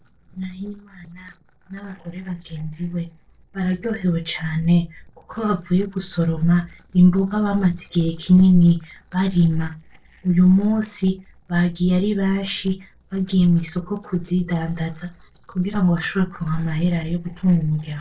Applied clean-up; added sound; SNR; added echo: neural separator model SepFormer DNS4.